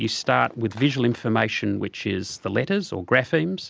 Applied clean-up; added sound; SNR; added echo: none; none; none; none.